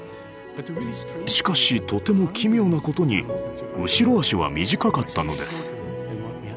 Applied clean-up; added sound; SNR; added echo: none; none; none; none.